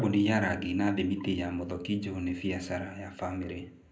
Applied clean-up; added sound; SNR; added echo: none; none; none; reverberation time 0.4 s.